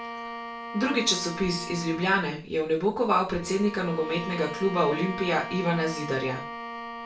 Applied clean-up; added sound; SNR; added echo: none; Bowed string instrument; 10 dB; reverberation time 0.3 s.